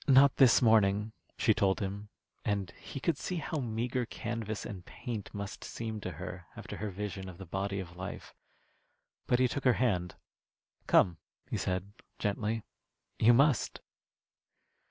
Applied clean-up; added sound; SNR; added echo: none; none; none; none.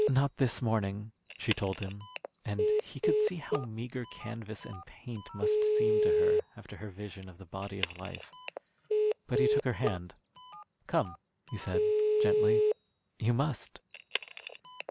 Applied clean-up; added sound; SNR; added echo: none; Telephone; -3 dB; none.